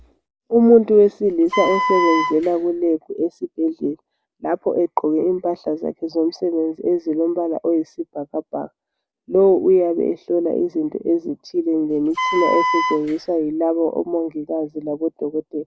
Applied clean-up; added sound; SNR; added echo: none; Wind instrument, woodwind instrument; 3 dB; none.